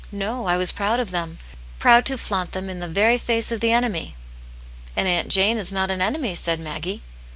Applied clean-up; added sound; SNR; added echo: none; none; none; none.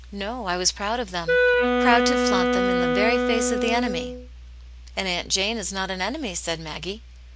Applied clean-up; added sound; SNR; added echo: none; Wind instrument, woodwind instrument; -5 dB; none.